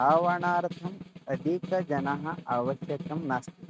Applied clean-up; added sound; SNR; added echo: neural mask model RNNoise.